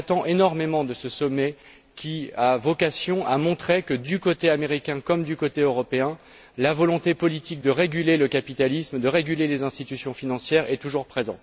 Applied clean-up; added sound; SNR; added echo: none; none; none; none.